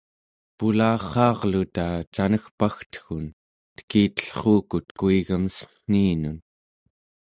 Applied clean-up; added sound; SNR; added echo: none; none; none; none.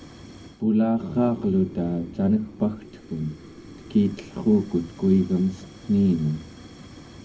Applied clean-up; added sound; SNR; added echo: none; Fire; 18 dB; reverberation time 0.3 s.